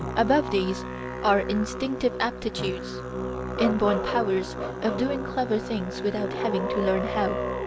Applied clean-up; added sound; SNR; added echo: none; Musical instrument; 4 dB; none.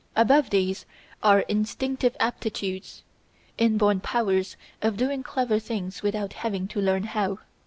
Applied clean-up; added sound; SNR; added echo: none; none; none; none.